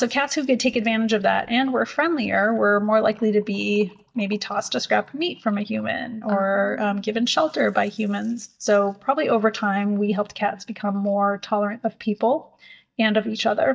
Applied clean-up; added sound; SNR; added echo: neural mask model DeepFilterNet 3.